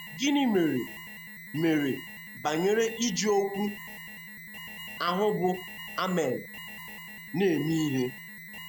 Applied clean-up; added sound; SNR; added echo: none; Alarm; 13 dB; none.